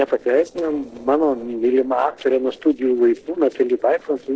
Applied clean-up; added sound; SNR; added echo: neural separator model SepFormer DNS4.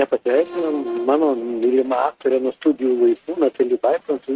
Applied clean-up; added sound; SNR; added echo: neural mask model RNNoise.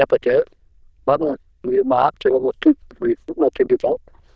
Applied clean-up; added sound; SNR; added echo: neural diffusion model UNIVERSE++.